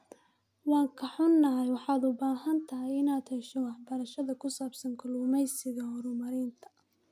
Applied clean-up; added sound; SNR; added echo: none; none; none; none.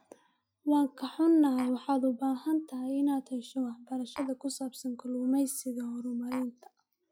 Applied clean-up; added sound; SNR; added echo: classical method log-MMSE.